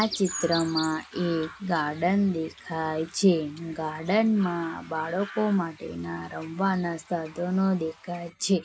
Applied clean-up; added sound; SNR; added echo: none; Chirp, tweet; 15 dB; reverberation time 0.3 s.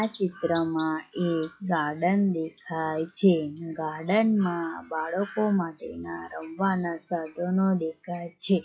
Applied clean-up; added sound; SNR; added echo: classical method WPE with log-MMSE.